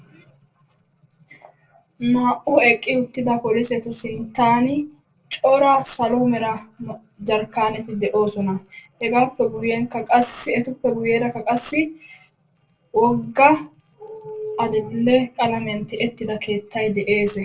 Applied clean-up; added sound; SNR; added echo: neural separator model SepFormer DNS4.